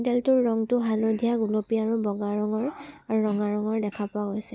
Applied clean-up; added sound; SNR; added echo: none; none; none; none.